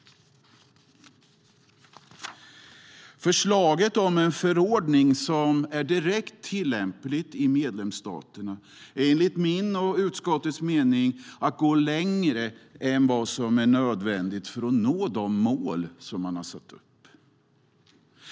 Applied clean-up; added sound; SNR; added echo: none; none; none; none.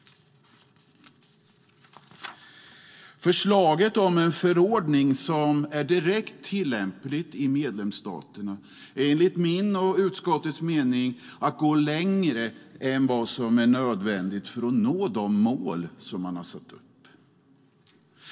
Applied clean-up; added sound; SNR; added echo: none; none; none; reverberation time 1.9 s.